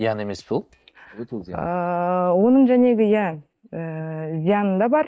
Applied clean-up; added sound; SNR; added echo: neural mask model DeepFilterNet 3.